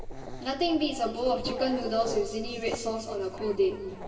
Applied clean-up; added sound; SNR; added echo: none; Dog; 10 dB; reverberation time 2.4 s.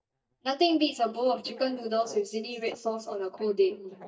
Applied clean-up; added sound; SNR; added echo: neural mask model DeepFilterNet 3.